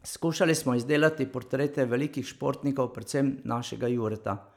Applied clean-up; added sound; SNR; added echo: none; none; none; none.